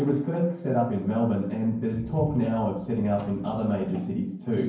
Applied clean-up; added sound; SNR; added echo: none; none; none; reverberation time 0.9 s.